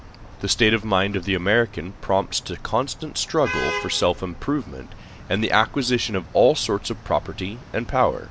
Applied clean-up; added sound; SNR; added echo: none; Traffic noise, roadway noise / Vehicle horn, car horn, honking; 14 dB; none.